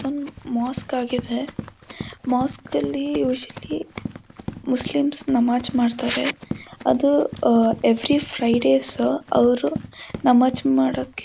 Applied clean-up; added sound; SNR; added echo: none; Run; 15 dB; none.